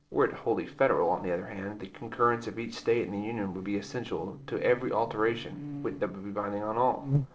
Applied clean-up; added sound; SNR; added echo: neural separator model SepFormer DNS4.